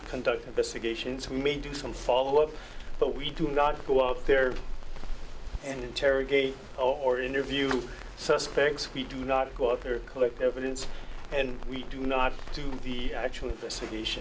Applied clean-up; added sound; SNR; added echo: none; Crackle; 7 dB; none.